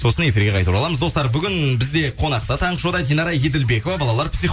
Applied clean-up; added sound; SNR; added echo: none; none; none; none.